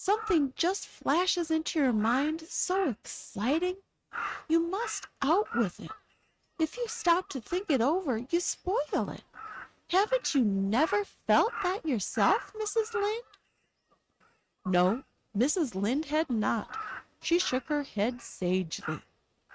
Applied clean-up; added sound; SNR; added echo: neural mask model RNNoise.